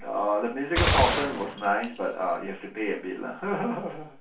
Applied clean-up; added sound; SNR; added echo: none; Gunshot, gunfire; 1 dB; reverberation time 0.3 s.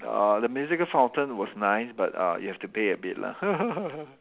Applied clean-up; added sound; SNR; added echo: none; none; none; none.